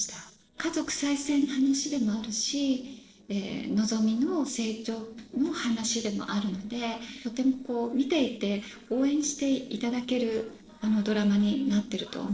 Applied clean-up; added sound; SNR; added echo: neural separator model SepFormer DNS4.